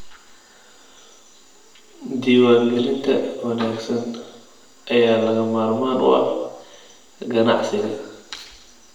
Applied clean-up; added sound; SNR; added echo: none; none; none; reverberation time 1.0 s.